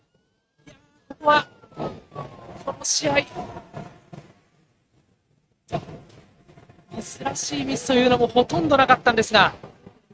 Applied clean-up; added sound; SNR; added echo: neural mask model RNNoise.